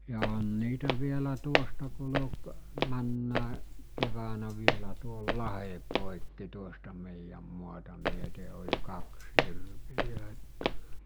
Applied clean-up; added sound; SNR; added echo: none; Walk, footsteps; -4 dB; none.